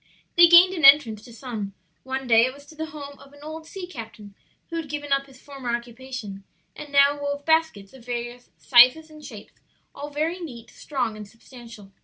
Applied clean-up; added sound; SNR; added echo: none; none; none; none.